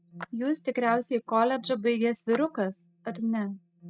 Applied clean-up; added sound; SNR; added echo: neural mask model RNNoise.